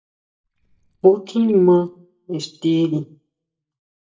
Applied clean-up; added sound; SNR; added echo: neural mask model DeepFilterNet 3.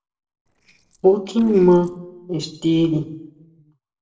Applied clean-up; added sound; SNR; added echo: neural separator model SepFormer DNS4.